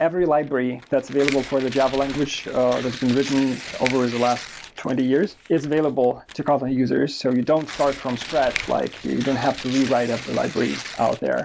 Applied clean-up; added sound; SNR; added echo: none; Finger snapping + Tearing; 14 dB; none.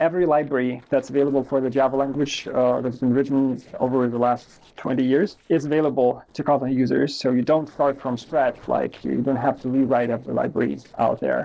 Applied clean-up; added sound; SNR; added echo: neural separator model SepFormer DNS4.